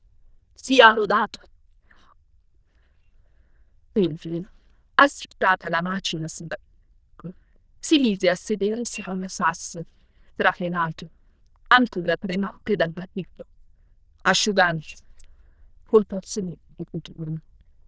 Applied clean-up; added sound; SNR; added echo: neural diffusion model UNIVERSE++.